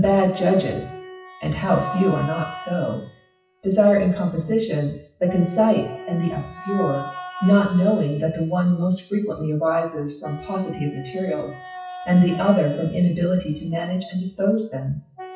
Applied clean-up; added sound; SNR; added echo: classical method WPE with log-MMSE.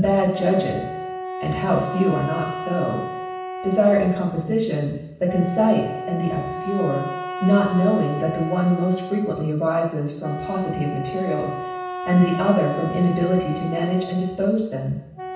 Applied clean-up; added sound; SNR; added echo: none; Wind instrument, woodwind instrument; 9 dB; reverberation time 0.9 s.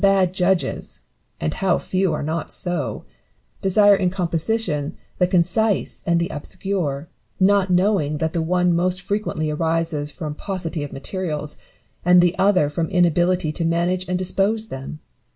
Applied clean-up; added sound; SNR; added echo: none; none; none; none.